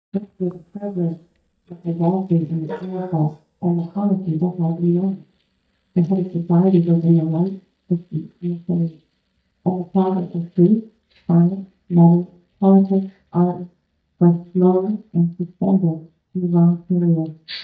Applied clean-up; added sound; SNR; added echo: neural mask model DeepFilterNet 3.